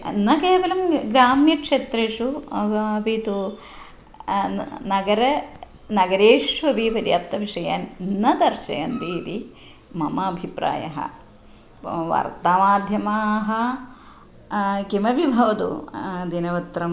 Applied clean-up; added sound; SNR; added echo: none; none; none; none.